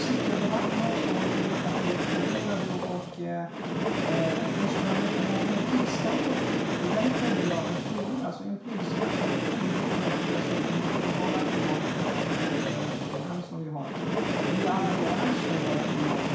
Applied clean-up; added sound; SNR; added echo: none; Train; -4 dB; reverberation time 0.6 s.